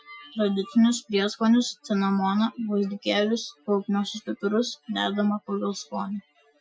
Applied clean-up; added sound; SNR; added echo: classical method Wiener filter.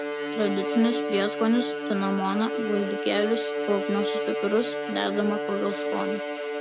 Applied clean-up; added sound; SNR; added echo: none; Bowed string instrument; 2 dB; none.